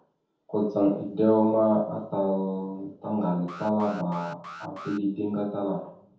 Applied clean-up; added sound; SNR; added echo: none; Alarm; 16 dB; reverberation time 0.6 s.